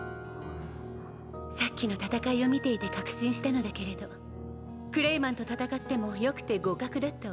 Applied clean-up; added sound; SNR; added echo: none; none; none; none.